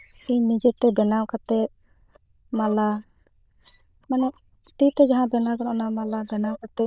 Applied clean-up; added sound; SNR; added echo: neural diffusion model UNIVERSE++.